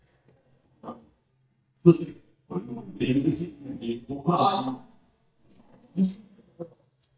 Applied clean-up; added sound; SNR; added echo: neural mask model DeepFilterNet 3.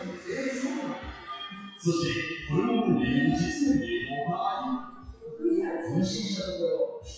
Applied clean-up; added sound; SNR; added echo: classical method WPE with log-MMSE.